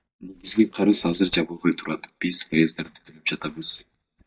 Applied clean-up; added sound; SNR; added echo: neural mask model DeepFilterNet 3.